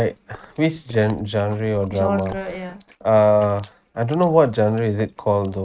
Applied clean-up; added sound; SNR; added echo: neural mask model RNNoise.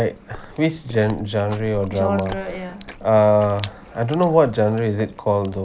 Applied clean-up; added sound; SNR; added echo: none; Chewing, mastication; 19 dB; none.